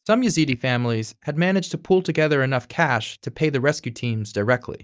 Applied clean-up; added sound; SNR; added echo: neural mask model DeepFilterNet 3.